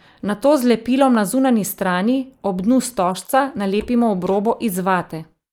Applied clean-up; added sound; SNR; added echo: neural mask model Resemble Enhance denoiser.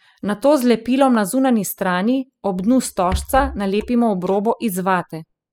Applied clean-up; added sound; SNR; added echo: classical method spectral subtraction.